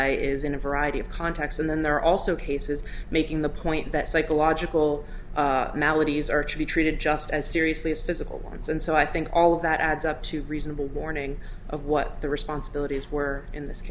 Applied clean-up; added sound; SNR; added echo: none; none; none; none.